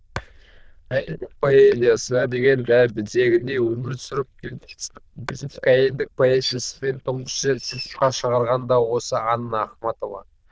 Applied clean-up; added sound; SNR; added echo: neural diffusion model UNIVERSE++.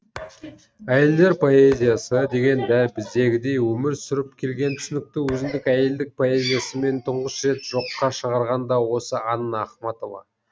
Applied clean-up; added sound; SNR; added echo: neural mask model RNNoise.